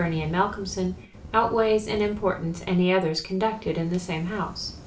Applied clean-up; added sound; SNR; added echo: none; Fire; 17 dB; reverberation time 0.4 s.